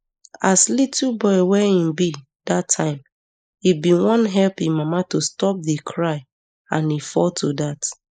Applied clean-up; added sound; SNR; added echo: neural mask model Resemble Enhance denoiser.